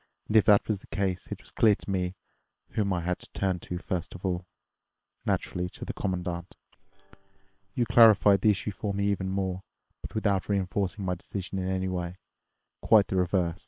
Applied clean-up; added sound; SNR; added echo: neural separator model SepFormer WHAM!.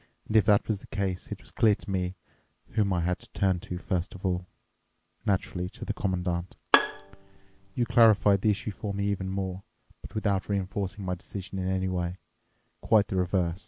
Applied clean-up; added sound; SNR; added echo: none; Bowed string instrument; 3 dB; none.